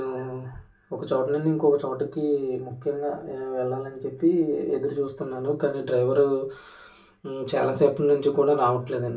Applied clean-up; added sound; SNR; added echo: none; none; none; reverberation time 0.2 s.